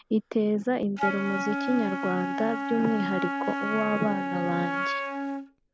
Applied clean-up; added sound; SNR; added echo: none; Wind instrument, woodwind instrument; 3 dB; none.